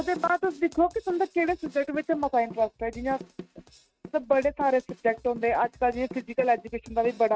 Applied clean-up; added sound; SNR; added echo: neural mask model RNNoise.